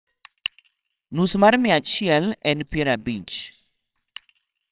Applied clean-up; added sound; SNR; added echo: neural separator model SepFormer WHAMR!.